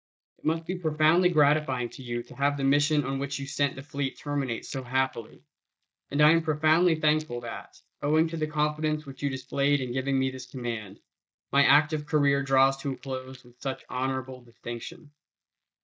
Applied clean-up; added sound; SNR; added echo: neural mask model DeepFilterNet 3.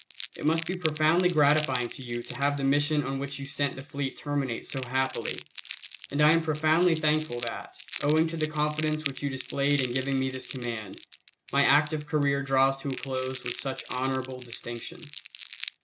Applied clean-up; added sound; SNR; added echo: none; Crumpling, crinkling; 7 dB; none.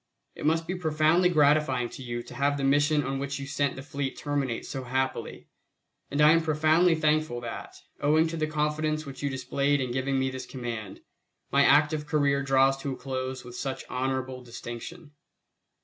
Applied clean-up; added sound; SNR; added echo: none; none; none; none.